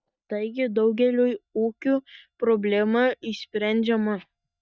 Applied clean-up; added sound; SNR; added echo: neural mask model DeepFilterNet 3.